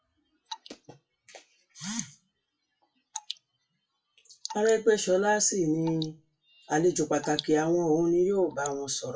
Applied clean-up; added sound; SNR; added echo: classical method WPE with log-MMSE.